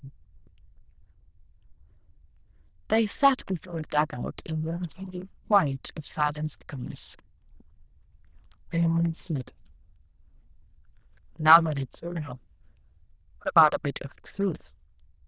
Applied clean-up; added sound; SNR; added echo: neural diffusion model UNIVERSE++.